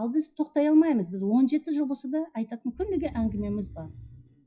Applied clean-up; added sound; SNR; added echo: classical method WPE with log-MMSE.